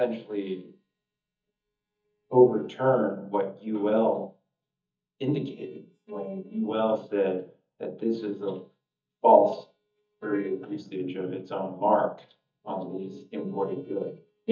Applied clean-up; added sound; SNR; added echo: neural mask model DeepFilterNet 3.